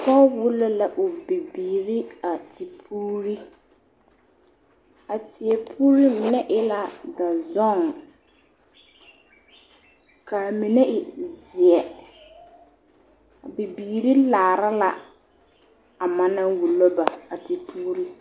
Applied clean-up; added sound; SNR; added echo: none; none; none; none.